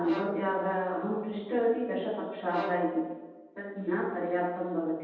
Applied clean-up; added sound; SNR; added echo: none; Bowed string instrument; 15 dB; reverberation time 1.1 s.